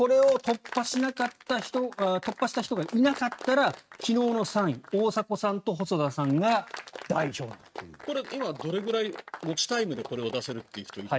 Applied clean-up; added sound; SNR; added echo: neural mask model RNNoise.